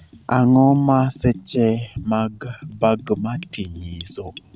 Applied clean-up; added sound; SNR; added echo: none; Bathtub (filling or washing) / Gurgling; 19 dB; none.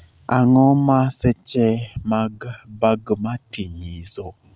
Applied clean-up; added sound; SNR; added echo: none; none; none; none.